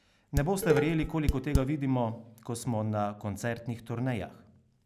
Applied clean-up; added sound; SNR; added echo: none; Dishes, pots, and pans; 0 dB; none.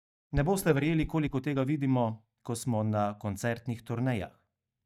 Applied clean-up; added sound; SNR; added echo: neural mask model DeepFilterNet 3.